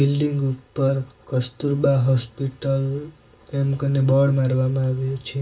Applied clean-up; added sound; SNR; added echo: none; none; none; reverberation time 0.2 s.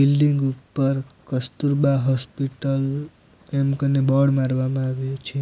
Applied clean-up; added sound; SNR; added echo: none; none; none; none.